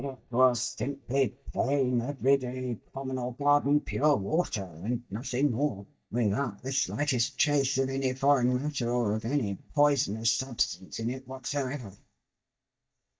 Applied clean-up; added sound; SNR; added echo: neural mask model DeepFilterNet 3.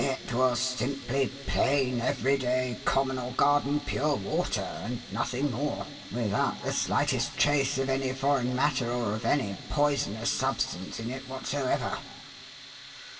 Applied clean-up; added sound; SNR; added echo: none; Tools; 17 dB; reverberation time 2.1 s.